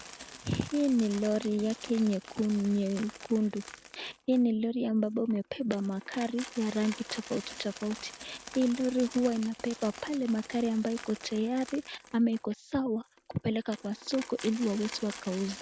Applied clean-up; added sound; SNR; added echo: none; Coin (dropping); 16 dB; none.